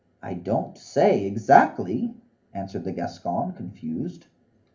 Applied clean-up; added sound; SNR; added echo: none; none; none; reverberation time 0.3 s.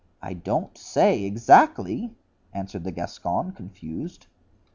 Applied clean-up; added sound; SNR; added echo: none; none; none; none.